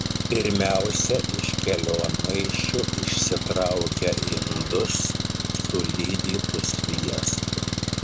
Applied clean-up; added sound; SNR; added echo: none; Engine; -1 dB; none.